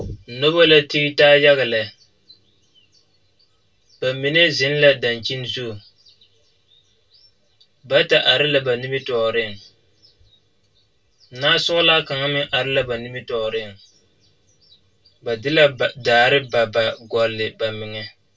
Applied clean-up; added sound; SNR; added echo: none; none; none; reverberation time 0.2 s.